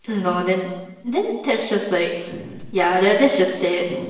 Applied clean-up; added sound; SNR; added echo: none; none; none; reverberation time 1.1 s.